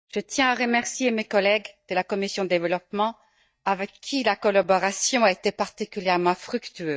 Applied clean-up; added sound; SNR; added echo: neural mask model DeepFilterNet 3.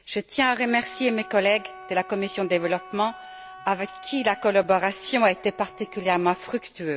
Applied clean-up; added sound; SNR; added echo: none; Wind instrument, woodwind instrument; 19 dB; none.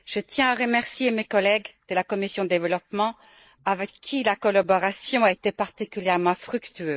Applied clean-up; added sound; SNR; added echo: neural mask model Resemble Enhance denoiser.